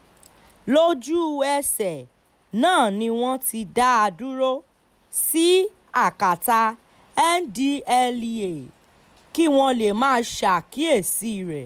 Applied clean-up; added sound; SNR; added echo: none; none; none; none.